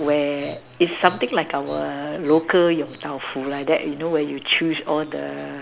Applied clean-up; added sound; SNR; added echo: none; none; none; none.